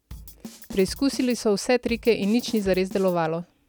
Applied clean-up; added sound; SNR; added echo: none; Bass drum / Snare drum / Drum kit; 18 dB; none.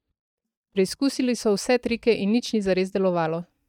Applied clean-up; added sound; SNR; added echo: neural mask model DeepFilterNet 3.